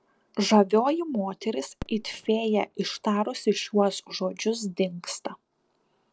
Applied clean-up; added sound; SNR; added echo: neural separator model SepFormer DNS4.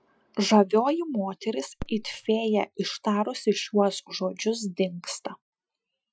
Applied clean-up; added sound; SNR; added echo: classical method Wiener filter.